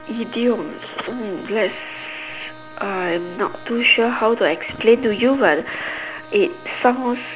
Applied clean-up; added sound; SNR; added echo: none; Fart + Trumpet; 19 dB; none.